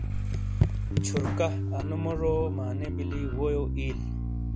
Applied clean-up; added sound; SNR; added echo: none; Bass guitar + Raindrop / Drip; -5 dB; none.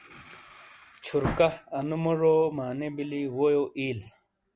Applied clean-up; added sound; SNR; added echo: none; none; none; none.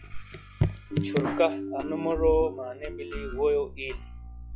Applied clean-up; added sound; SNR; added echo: classical method log-MMSE.